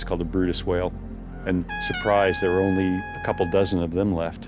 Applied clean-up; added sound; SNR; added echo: none; Trumpet; 12 dB; none.